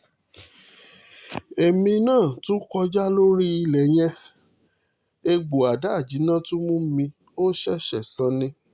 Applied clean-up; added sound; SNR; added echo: none; none; none; none.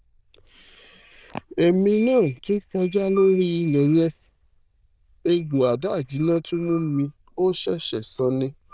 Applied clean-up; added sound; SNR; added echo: neural diffusion model UNIVERSE++.